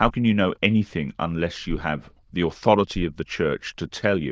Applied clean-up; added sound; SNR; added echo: neural diffusion model UNIVERSE++.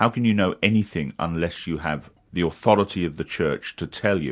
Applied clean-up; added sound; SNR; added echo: none; none; none; none.